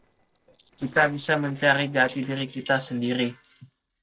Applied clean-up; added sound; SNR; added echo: neural separator model SepFormer DNS4.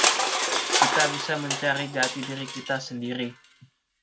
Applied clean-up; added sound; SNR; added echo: none; Crushing; -3 dB; none.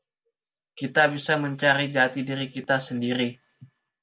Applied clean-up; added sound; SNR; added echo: none; none; none; none.